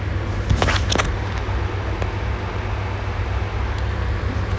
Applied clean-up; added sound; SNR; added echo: none; none; none; none.